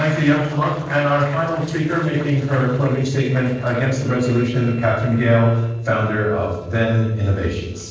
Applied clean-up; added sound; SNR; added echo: neural separator model SepFormer DNS4.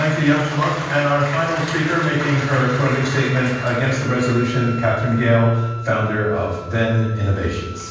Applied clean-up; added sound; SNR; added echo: none; Wind instrument, woodwind instrument; 17 dB; reverberation time 1.2 s.